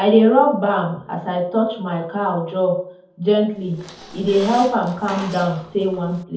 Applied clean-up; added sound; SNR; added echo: none; Squeak; 17 dB; reverberation time 0.6 s.